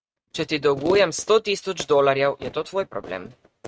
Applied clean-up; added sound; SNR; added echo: neural mask model RNNoise.